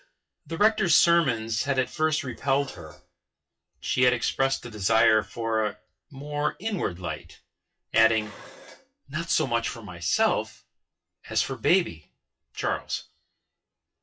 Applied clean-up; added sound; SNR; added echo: classical method WPE with log-MMSE.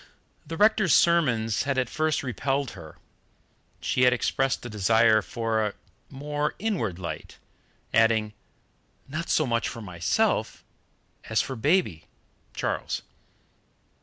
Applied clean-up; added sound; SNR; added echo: none; none; none; none.